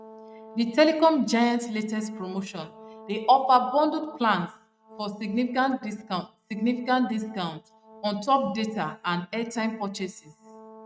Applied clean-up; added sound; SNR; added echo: neural mask model RNNoise.